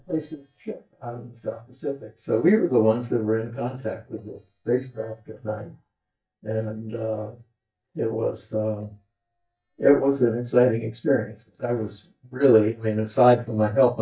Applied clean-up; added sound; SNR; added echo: neural mask model DeepFilterNet 3.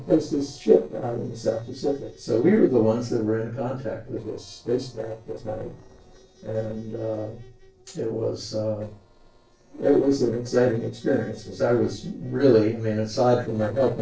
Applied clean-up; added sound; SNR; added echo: neural separator model SepFormer DNS4.